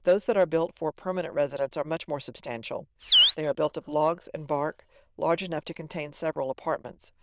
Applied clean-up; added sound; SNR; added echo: neural diffusion model UNIVERSE++.